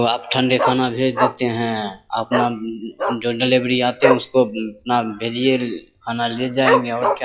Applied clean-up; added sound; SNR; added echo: classical method log-MMSE.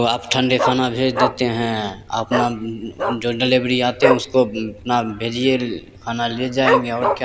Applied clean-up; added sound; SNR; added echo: none; Dog; 4 dB; none.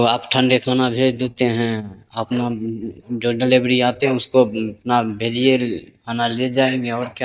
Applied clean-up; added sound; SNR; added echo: neural mask model DeepFilterNet 3.